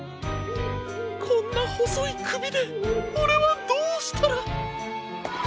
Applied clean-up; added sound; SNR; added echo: none; none; none; none.